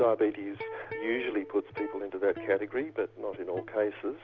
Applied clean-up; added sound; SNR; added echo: none; Electric guitar; 13 dB; none.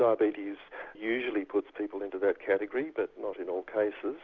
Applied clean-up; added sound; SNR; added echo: none; none; none; none.